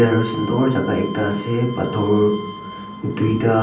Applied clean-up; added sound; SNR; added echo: none; Bowed string instrument; 15 dB; reverberation time 0.6 s.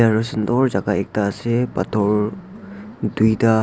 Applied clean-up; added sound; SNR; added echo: none; none; none; none.